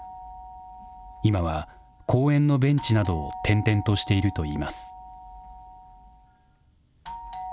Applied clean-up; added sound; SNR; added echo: none; Doorbell; 14 dB; none.